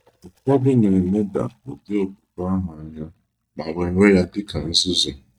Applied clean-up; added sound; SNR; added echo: neural mask model DeepFilterNet 3.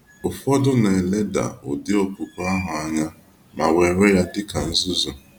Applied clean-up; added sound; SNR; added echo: none; none; none; none.